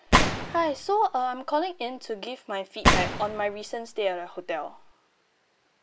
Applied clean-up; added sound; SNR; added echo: none; Gunshot, gunfire; -2 dB; none.